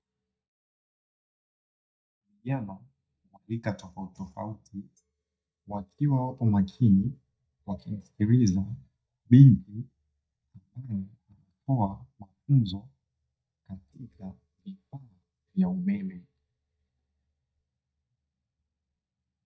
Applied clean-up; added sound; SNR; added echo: neural mask model DeepFilterNet 3.